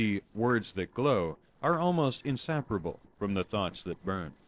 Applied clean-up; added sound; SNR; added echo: neural separator model SepFormer DNS4.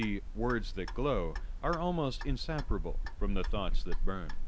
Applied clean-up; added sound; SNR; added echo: none; Clock; -4 dB; none.